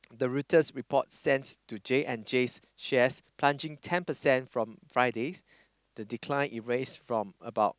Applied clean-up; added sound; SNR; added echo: none; none; none; none.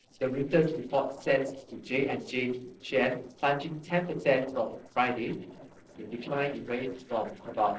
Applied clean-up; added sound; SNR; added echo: neural separator model SepFormer DNS4.